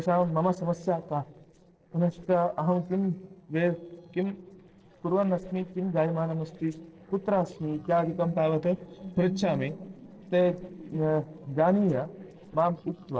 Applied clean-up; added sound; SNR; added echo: neural separator model SepFormer DNS4.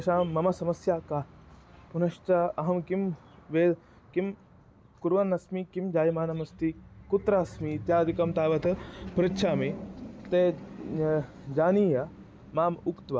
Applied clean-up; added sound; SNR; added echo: none; none; none; none.